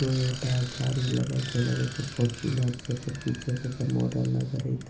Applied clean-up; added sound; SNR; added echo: none; Bicycle; 12 dB; reverberation time 0.3 s.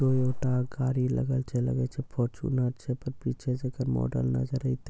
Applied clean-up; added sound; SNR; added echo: none; none; none; none.